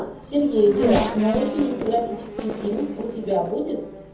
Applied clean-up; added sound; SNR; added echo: none; Race car, auto racing / Accelerating, revving, vroom; 6 dB; reverberation time 0.7 s.